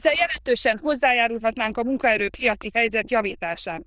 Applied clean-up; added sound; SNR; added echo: neural diffusion model UNIVERSE++.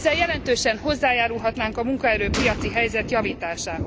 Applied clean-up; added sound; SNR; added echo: none; Gunshot, gunfire + Thunder; 8 dB; none.